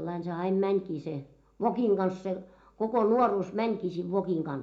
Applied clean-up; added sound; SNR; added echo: none; none; none; reverberation time 0.3 s.